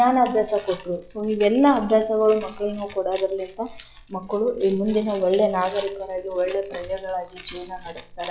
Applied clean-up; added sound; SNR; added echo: classical method log-MMSE.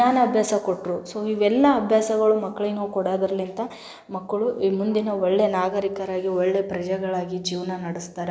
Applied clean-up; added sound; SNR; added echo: none; none; none; none.